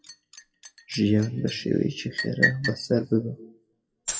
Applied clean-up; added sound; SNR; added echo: classical method WPE with log-MMSE.